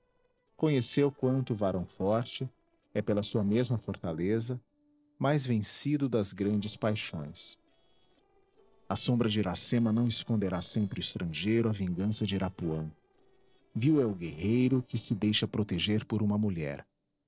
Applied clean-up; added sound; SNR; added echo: neural separator model SepFormer DNS4.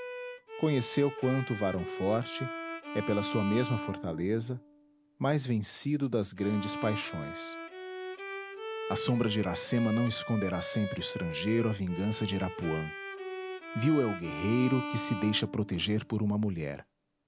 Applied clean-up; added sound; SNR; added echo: none; Bowed string instrument; 9 dB; none.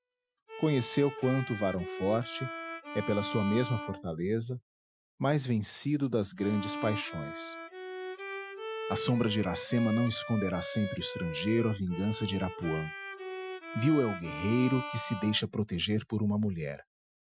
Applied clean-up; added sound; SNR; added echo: classical method Wiener filter.